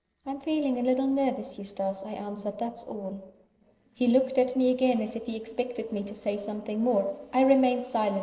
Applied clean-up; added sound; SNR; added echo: neural separator model SepFormer DNS4.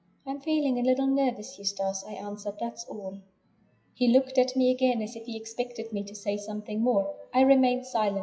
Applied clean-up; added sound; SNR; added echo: classical method WPE with log-MMSE.